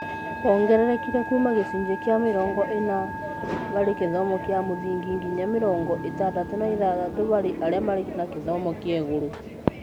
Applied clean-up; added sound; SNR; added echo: none; Musical instrument; 12 dB; none.